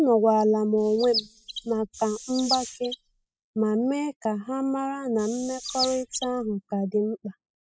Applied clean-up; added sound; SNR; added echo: classical method spectral subtraction.